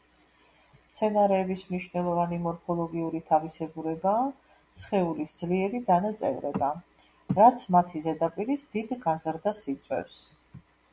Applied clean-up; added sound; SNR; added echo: none; none; none; none.